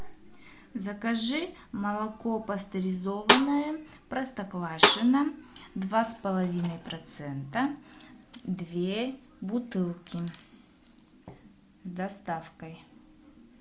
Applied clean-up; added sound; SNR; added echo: none; Snare drum; -4 dB; none.